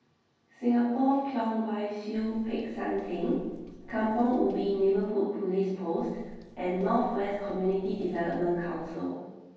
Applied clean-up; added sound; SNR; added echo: none; Walk, footsteps; 20 dB; reverberation time 1.3 s.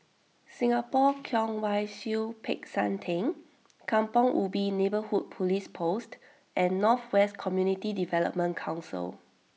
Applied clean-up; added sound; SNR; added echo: none; none; none; none.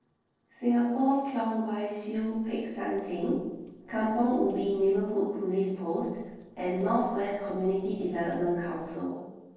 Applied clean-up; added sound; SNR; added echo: neural separator model SepFormer DNS4.